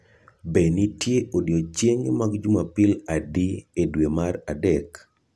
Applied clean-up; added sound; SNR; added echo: none; none; none; none.